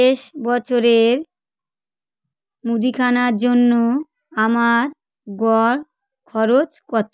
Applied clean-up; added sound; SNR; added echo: none; none; none; none.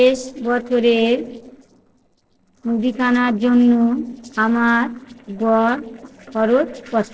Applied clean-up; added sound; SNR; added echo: neural separator model SepFormer DNS4.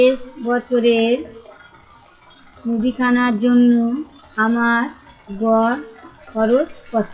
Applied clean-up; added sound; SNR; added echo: classical method WPE with log-MMSE.